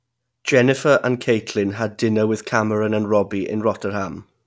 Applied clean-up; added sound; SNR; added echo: none; none; none; none.